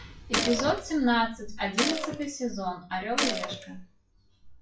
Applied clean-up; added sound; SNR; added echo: classical method WPE with log-MMSE.